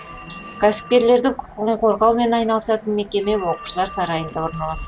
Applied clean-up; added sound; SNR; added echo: none; Telephone; 17 dB; none.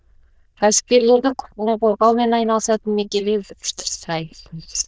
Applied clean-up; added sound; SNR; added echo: neural diffusion model UNIVERSE++.